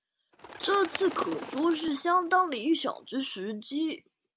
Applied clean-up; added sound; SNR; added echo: none; Bird; 14 dB; none.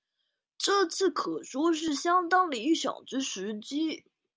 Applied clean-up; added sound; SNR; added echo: none; none; none; none.